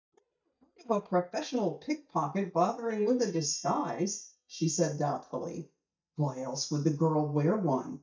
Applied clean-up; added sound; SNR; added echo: neural mask model DeepFilterNet 3.